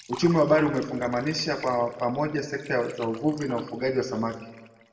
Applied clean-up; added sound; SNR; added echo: none; Liquid; 19 dB; reverberation time 1.0 s.